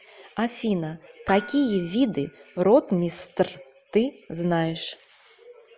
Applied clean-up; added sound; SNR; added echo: none; Dishes, pots, and pans; 17 dB; none.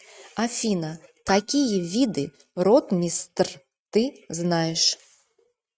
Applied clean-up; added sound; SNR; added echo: neural mask model RNNoise.